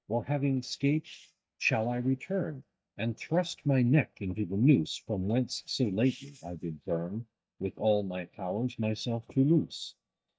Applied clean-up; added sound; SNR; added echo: neural mask model DeepFilterNet 3.